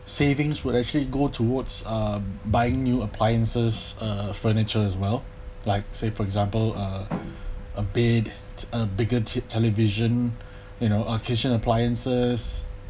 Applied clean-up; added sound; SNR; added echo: none; none; none; none.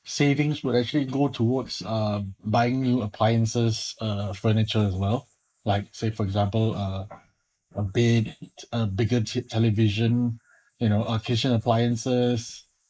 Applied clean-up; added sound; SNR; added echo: neural mask model Resemble Enhance denoiser.